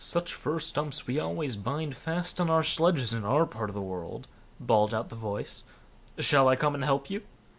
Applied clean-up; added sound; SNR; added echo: none; none; none; none.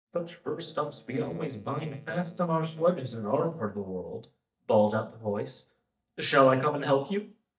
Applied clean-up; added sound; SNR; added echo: neural mask model DeepFilterNet 3.